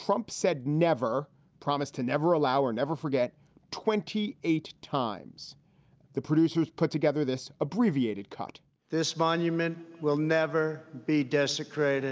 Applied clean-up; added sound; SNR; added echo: none; none; none; none.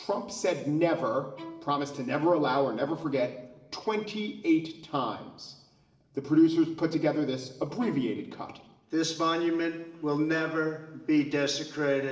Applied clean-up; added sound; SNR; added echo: none; Bowed string instrument; 19 dB; reverberation time 0.9 s.